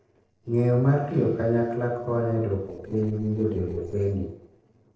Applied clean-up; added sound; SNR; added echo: neural separator model SepFormer DNS4.